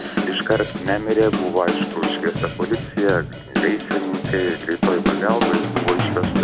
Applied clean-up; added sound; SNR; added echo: none; Drum / Drum kit; 1 dB; none.